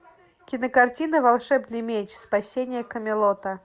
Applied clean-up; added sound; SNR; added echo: none; none; none; none.